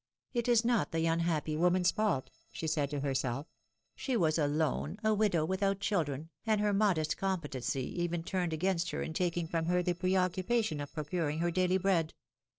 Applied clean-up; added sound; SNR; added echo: neural separator model SepFormer DNS4.